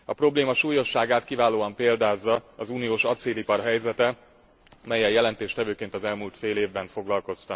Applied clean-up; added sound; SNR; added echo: none; none; none; none.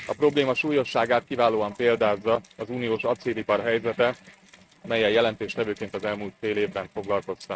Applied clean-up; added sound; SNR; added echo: neural mask model RNNoise.